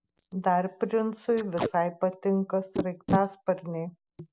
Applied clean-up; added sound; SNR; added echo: none; Packing tape, duct tape; 8 dB; none.